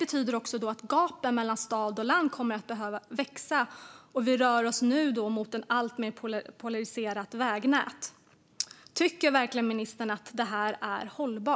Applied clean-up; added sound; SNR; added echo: none; none; none; none.